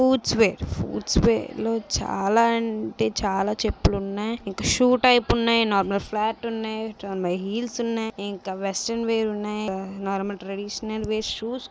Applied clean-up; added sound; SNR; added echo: none; none; none; none.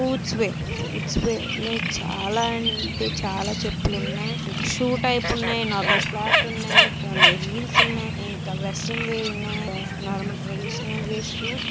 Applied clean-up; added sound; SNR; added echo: none; Bird; -3 dB; none.